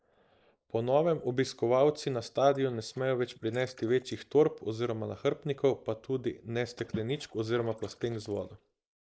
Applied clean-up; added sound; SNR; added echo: neural mask model Resemble Enhance denoiser.